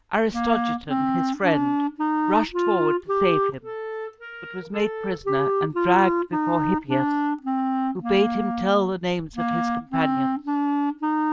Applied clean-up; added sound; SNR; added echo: none; Wind instrument, woodwind instrument; -2 dB; none.